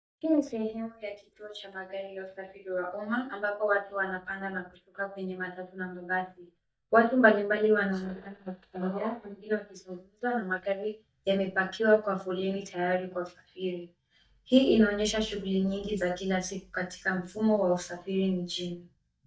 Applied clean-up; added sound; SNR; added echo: neural mask model DeepFilterNet 3.